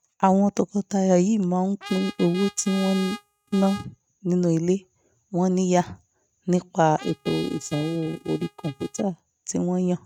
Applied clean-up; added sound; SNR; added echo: neural mask model RNNoise.